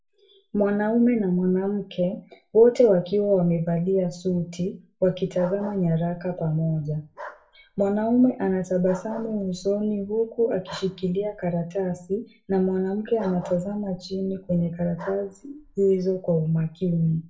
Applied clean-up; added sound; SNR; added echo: none; Bark; 18 dB; reverberation time 0.3 s.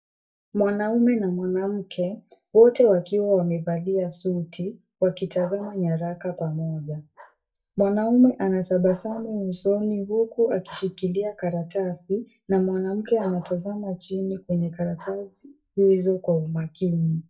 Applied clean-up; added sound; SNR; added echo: neural mask model DeepFilterNet 3.